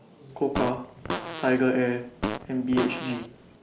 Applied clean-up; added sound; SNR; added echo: none; Fart; 7 dB; none.